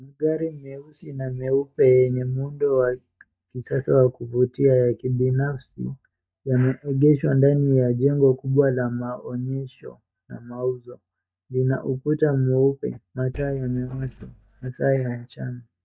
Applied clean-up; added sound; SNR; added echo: neural mask model DeepFilterNet 3.